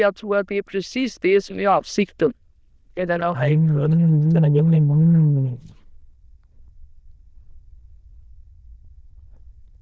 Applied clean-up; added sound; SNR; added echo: neural diffusion model UNIVERSE++.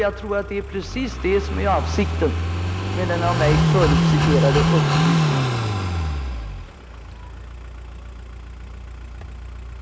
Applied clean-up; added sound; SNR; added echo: none; Car passing by / Idling; -4 dB; none.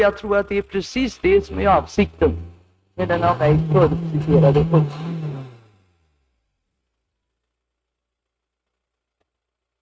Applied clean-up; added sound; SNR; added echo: neural mask model RNNoise.